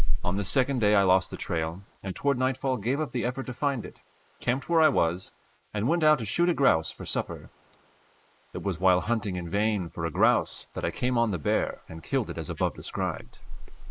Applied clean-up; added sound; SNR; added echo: neural mask model Resemble Enhance denoiser.